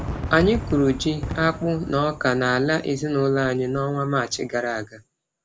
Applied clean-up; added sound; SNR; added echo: none; Fireworks; 12 dB; none.